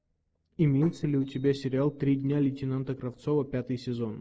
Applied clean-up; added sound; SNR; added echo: neural separator model SepFormer DNS4.